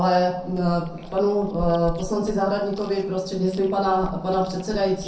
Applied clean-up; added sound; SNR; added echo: none; Chewing, mastication; 14 dB; reverberation time 0.5 s.